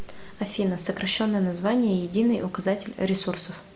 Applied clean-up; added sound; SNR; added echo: none; none; none; none.